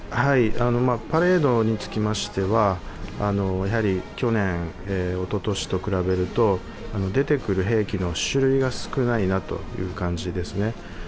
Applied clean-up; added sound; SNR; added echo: none; none; none; none.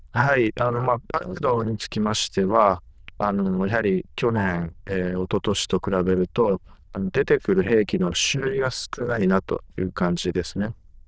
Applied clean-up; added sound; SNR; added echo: neural diffusion model UNIVERSE++.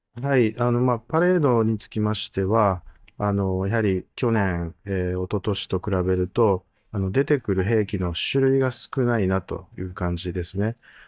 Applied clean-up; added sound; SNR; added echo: neural mask model DeepFilterNet 3.